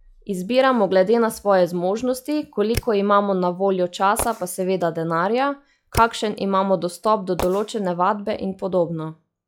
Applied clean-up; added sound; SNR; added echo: classical method log-MMSE.